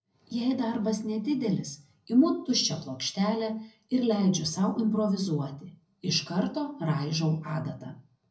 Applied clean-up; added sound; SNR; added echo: none; none; none; reverberation time 0.4 s.